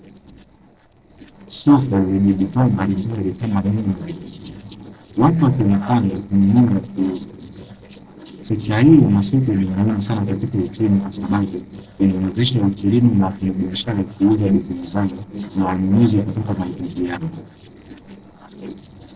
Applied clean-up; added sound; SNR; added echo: neural separator model SepFormer DNS4.